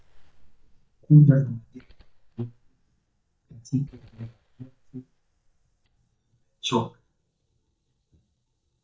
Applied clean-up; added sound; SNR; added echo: neural mask model DeepFilterNet 3.